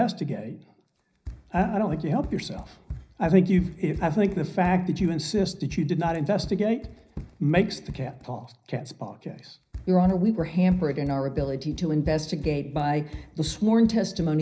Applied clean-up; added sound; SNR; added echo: none; Run; 16 dB; reverberation time 0.5 s.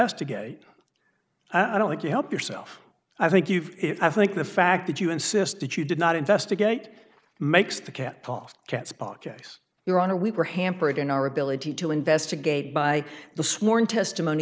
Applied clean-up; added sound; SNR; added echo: none; none; none; none.